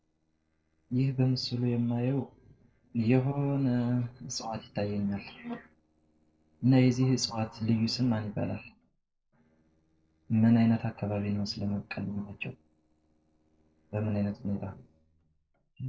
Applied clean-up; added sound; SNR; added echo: neural separator model SepFormer DNS4.